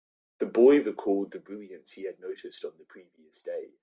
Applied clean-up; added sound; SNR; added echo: none; none; none; none.